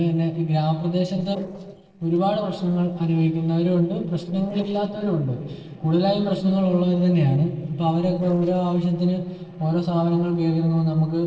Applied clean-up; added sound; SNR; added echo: neural separator model SepFormer DNS4.